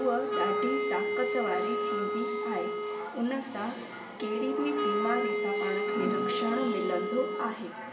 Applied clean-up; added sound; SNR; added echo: none; Wind instrument, woodwind instrument; -1 dB; reverberation time 0.8 s.